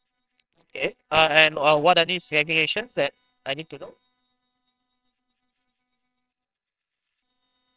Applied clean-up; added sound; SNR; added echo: neural separator model SepFormer WHAMR!.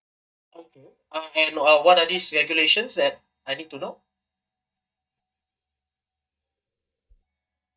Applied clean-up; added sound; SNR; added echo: neural mask model DeepFilterNet 3.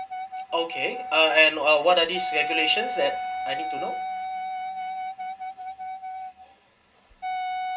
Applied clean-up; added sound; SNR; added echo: none; Wind instrument, woodwind instrument; 6 dB; reverberation time 0.2 s.